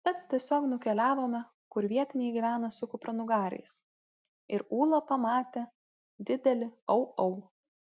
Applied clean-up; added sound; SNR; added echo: none; none; none; none.